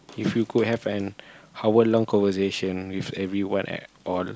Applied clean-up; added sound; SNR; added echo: none; none; none; none.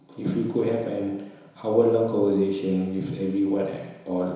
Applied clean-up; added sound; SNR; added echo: none; none; none; reverberation time 1.0 s.